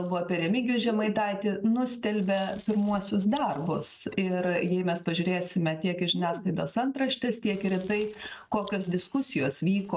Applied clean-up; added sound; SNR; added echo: neural mask model RNNoise.